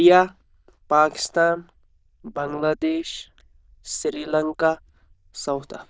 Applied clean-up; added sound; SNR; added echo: neural diffusion model UNIVERSE++.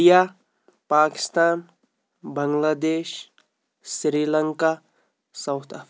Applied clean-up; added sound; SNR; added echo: none; none; none; none.